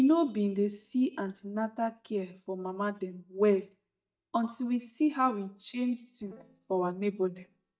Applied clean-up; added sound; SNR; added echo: neural mask model DeepFilterNet 3.